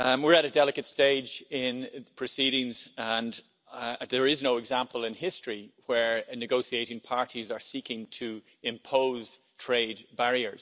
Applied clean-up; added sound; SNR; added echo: none; none; none; none.